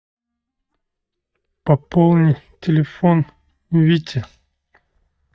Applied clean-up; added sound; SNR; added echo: neural mask model DeepFilterNet 3.